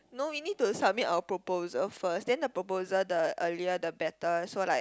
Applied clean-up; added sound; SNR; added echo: none; none; none; none.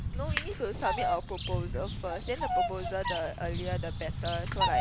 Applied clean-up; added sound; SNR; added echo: none; Thunder / Bicycle + Bird vocalization, bird call, bird song; -4 dB; none.